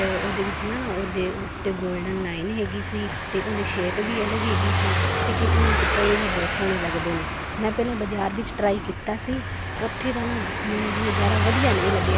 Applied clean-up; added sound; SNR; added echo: none; Car passing by / Engine; -1 dB; none.